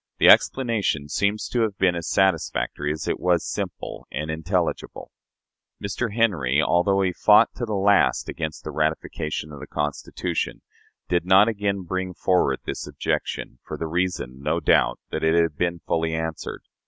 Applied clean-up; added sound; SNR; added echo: none; none; none; none.